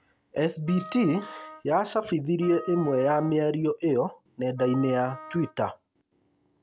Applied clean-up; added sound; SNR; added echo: none; Wind instrument, woodwind instrument; 17 dB; none.